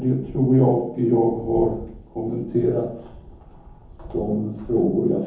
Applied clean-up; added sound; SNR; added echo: none; Wind; 19 dB; reverberation time 0.7 s.